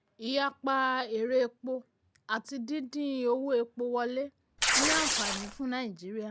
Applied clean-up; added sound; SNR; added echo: none; Tearing; -4 dB; none.